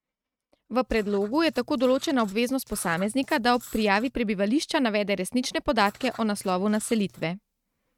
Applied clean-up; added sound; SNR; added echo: neural mask model RNNoise.